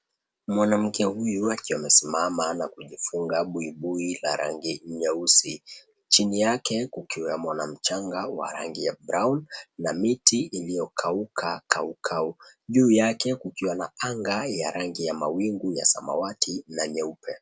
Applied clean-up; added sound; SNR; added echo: none; none; none; none.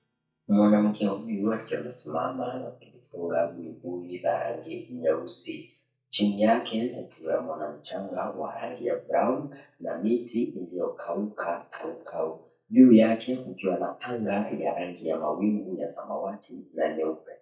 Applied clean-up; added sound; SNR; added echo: neural mask model DeepFilterNet 3.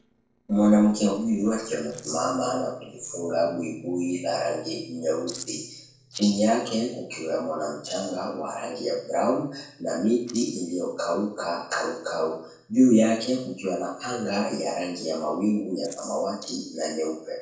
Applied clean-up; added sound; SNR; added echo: neural separator model SepFormer DNS4.